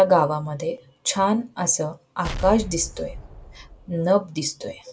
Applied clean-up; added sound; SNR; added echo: none; Explosion; 11 dB; none.